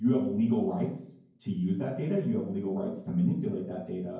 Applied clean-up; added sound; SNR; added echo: none; none; none; reverberation time 0.9 s.